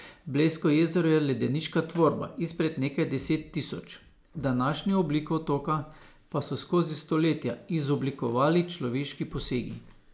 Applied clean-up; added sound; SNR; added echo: none; none; none; none.